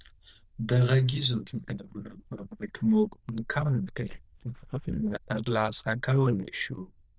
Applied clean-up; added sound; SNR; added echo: neural diffusion model UNIVERSE++.